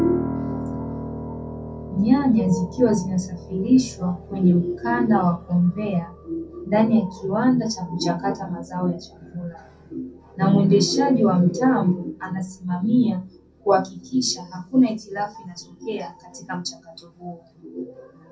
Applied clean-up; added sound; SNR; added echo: none; Piano; 15 dB; reverberation time 0.3 s.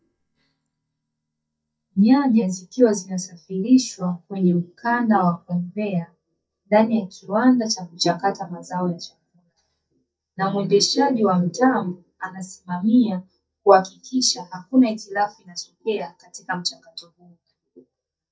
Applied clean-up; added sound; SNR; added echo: neural mask model DeepFilterNet 3.